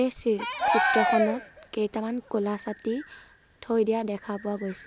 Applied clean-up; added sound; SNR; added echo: none; Cheering; -1 dB; none.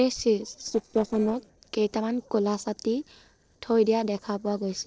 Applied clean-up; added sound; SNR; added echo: neural separator model SepFormer DNS4.